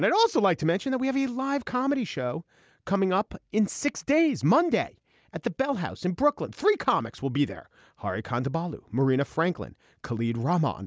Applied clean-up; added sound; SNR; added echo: none; none; none; none.